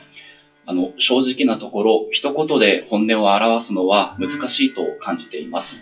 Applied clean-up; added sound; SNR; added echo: classical method WPE with log-MMSE.